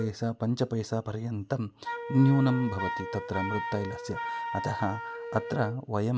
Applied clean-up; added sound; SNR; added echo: none; Wind instrument, woodwind instrument; 8 dB; none.